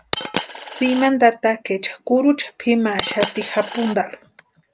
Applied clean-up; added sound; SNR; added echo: none; Coin (dropping); 6 dB; none.